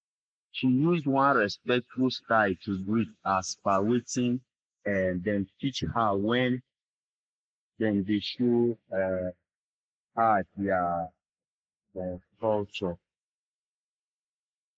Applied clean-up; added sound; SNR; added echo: neural mask model Resemble Enhance denoiser.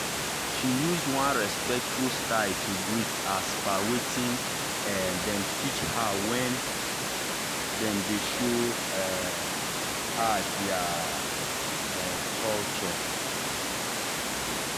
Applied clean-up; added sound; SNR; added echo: none; Water; -2 dB; none.